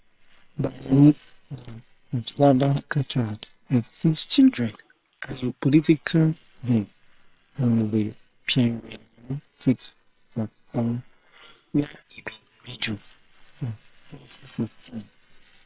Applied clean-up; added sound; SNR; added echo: neural separator model SepFormer WHAM!.